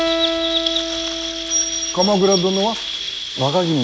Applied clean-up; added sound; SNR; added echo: none; Acoustic guitar + Chirp, tweet; 0 dB; none.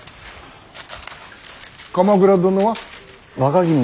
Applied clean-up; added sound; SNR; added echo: none; none; none; none.